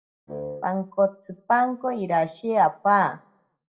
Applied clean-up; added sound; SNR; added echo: none; Wind instrument, woodwind instrument; 11 dB; reverberation time 0.2 s.